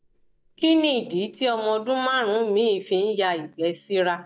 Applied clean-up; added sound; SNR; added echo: neural mask model DeepFilterNet 3.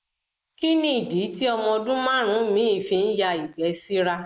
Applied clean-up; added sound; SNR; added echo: neural mask model Resemble Enhance denoiser.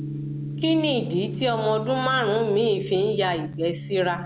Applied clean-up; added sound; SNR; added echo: none; Gong; 9 dB; none.